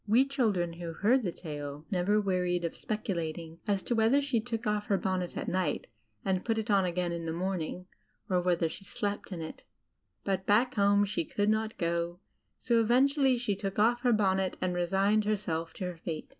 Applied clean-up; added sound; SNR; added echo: none; none; none; none.